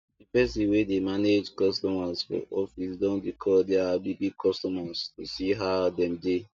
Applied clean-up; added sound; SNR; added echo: neural mask model DeepFilterNet 3.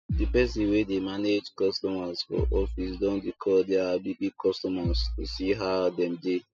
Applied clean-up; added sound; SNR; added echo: classical method spectral subtraction.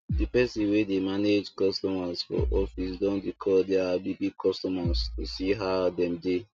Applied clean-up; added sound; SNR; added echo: neural mask model RNNoise.